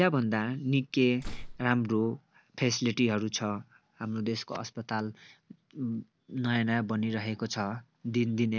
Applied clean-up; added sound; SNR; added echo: none; Slam; 11 dB; none.